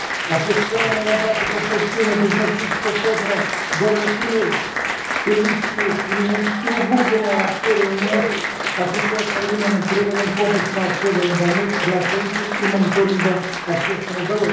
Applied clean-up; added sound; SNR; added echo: none; Applause; 2 dB; reverberation time 0.7 s.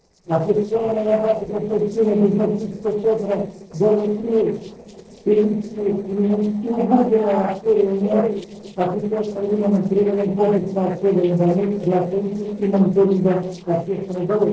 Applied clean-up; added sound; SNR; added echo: neural separator model SepFormer DNS4.